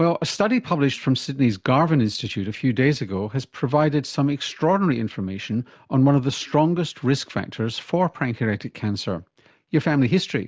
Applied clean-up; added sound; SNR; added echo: none; none; none; none.